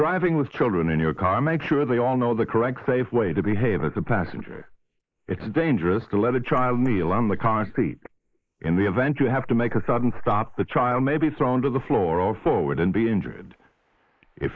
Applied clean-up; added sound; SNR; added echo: neural mask model Resemble Enhance denoiser.